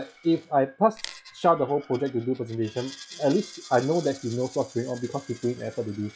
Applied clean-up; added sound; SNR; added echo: classical method log-MMSE.